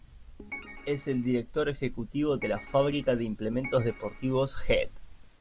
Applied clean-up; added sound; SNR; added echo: none; Organ; 16 dB; none.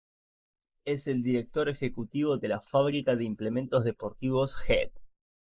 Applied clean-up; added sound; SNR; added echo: neural mask model Resemble Enhance denoiser.